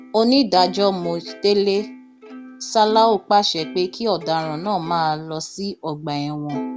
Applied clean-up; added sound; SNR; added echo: none; Plucked string instrument; 16 dB; none.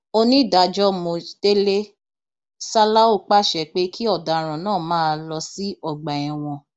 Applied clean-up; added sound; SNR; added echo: none; none; none; none.